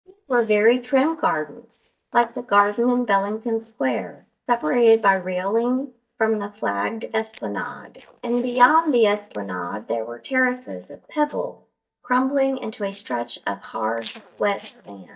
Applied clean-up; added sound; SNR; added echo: neural mask model DeepFilterNet 3.